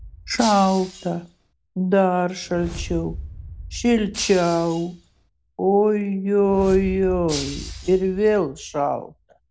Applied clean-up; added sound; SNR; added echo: none; Shatter + Whoosh, swoosh, swish; 14 dB; none.